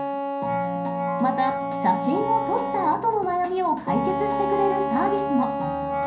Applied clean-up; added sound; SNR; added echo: none; Wind instrument, woodwind instrument; 2 dB; reverberation time 0.6 s.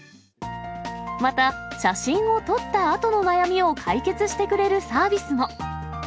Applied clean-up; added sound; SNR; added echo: none; none; none; none.